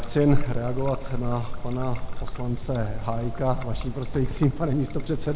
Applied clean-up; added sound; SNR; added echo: none; Trickle, dribble; 0 dB; none.